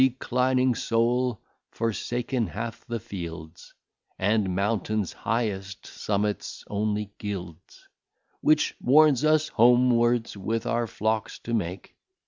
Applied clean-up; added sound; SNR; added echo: none; none; none; none.